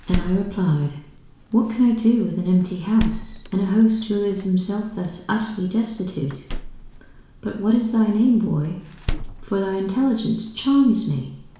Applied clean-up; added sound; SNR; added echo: none; Door; 12 dB; reverberation time 0.7 s.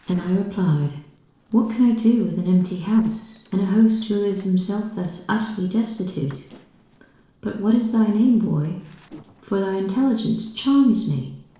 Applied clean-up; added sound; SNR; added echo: neural separator model SepFormer DNS4.